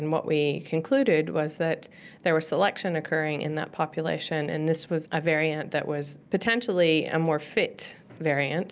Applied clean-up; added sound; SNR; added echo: none; none; none; none.